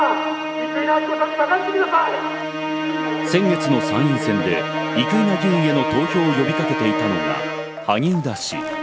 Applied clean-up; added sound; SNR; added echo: none; Musical instrument; 3 dB; none.